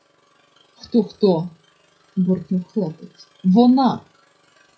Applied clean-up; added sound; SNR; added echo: classical method WPE with log-MMSE.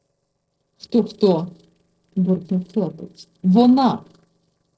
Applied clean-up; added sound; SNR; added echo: neural separator model SepFormer DNS4.